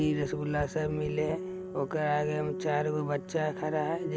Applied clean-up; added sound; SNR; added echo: none; Organ; 8 dB; none.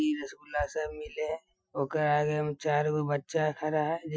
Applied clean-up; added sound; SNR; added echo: classical method Wiener filter.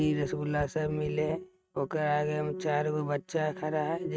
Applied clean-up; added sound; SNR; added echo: neural mask model RNNoise.